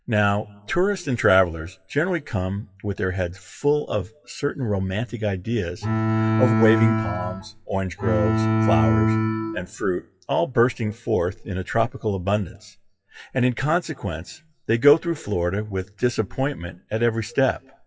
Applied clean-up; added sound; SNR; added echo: classical method WPE with log-MMSE.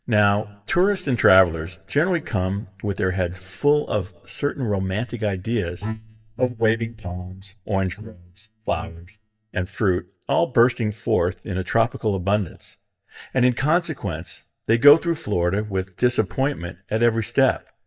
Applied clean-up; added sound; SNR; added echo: neural mask model DeepFilterNet 3.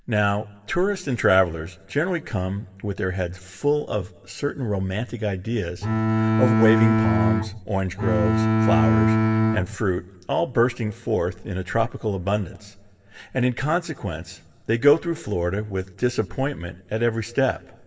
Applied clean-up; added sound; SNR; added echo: none; Bowed string instrument; -5 dB; reverberation time 0.6 s.